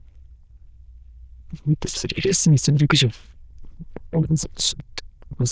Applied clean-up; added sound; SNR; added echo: neural diffusion model UNIVERSE++.